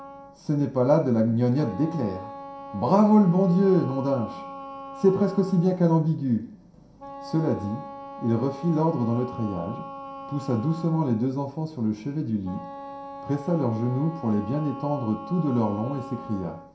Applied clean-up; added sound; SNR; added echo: none; Wind instrument, woodwind instrument; 15 dB; reverberation time 0.5 s.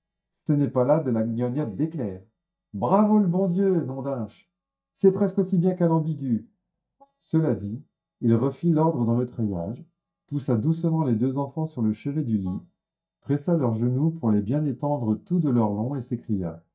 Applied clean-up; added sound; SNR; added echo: neural mask model DeepFilterNet 3.